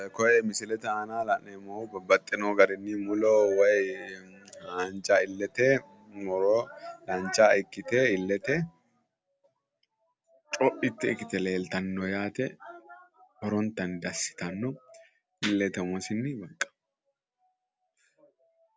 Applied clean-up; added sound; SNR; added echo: none; none; none; none.